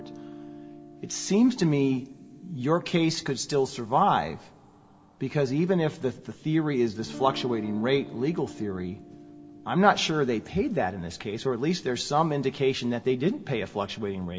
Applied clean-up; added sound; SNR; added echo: none; Guitar; 20 dB; reverberation time 1.4 s.